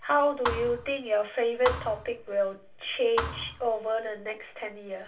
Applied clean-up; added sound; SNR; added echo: none; Thump, thud; 8 dB; reverberation time 0.2 s.